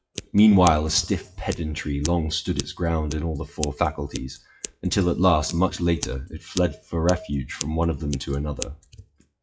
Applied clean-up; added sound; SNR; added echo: classical method WPE with log-MMSE.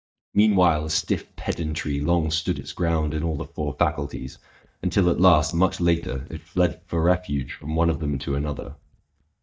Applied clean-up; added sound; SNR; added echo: neural mask model DeepFilterNet 3.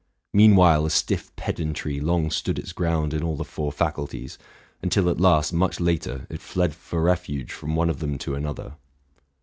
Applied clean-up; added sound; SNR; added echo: none; none; none; none.